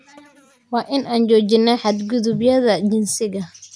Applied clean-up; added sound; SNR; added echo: none; none; none; none.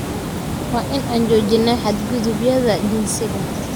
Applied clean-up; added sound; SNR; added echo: none; Water; 4 dB; none.